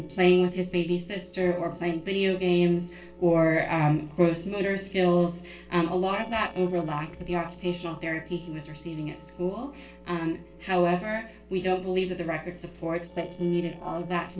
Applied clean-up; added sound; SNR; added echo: neural separator model SepFormer DNS4.